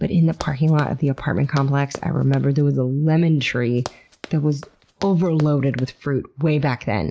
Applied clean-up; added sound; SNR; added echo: none; Run; 19 dB; none.